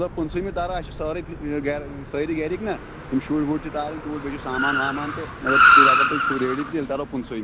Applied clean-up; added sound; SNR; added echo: none; Car; -4 dB; none.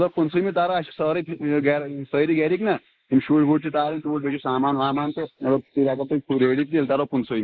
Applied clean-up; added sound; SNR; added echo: neural mask model Resemble Enhance denoiser.